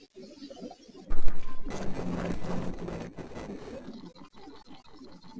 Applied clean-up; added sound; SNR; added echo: neural separator model SepFormer DNS4.